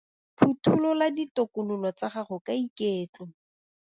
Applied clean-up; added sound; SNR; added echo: none; none; none; none.